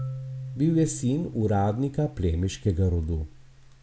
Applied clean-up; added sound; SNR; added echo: none; Marimba, xylophone; 13 dB; none.